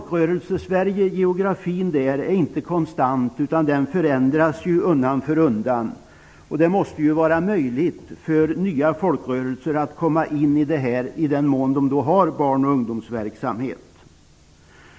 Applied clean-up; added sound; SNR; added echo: none; none; none; none.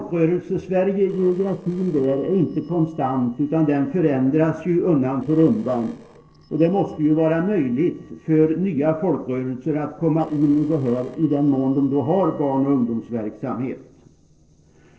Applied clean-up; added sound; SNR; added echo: neural separator model SepFormer DNS4.